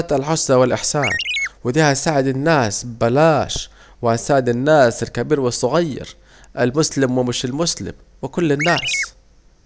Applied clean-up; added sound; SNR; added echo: none; Chirp, tweet; 3 dB; none.